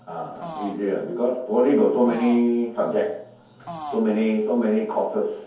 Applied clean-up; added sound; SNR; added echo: none; Fart; 13 dB; reverberation time 0.6 s.